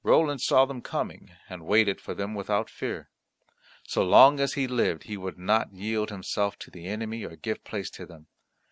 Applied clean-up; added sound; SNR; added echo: none; none; none; none.